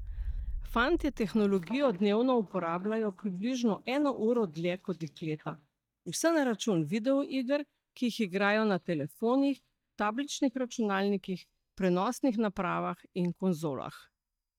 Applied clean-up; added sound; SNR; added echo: neural mask model DeepFilterNet 3.